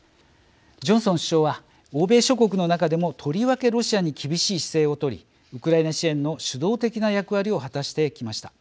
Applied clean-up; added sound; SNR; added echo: none; none; none; none.